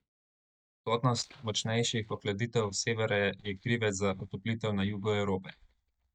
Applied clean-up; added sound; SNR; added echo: neural mask model DeepFilterNet 3.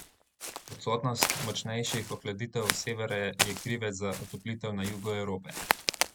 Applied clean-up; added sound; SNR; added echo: none; Walk, footsteps; 1 dB; none.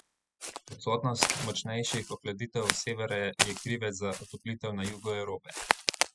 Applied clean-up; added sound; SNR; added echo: classical method spectral subtraction.